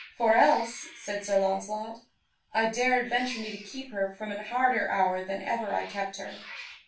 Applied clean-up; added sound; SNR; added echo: none; Cat; 20 dB; reverberation time 0.2 s.